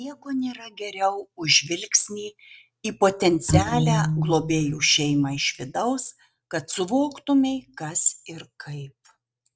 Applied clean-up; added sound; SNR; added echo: neural mask model RNNoise.